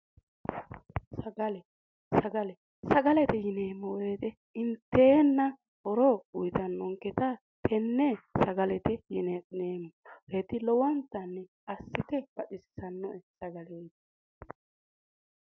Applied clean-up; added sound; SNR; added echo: none; none; none; none.